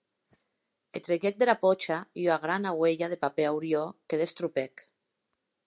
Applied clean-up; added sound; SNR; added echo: none; none; none; none.